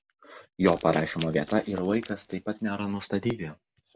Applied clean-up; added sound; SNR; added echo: none; Run; 17 dB; none.